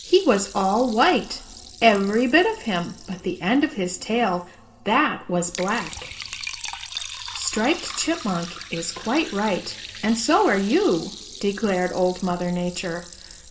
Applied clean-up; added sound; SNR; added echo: none; Liquid; 15 dB; reverberation time 1.9 s.